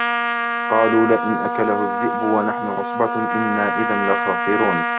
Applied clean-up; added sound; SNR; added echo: none; Trumpet; 0 dB; none.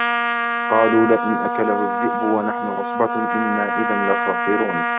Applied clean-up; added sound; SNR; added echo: neural mask model RNNoise.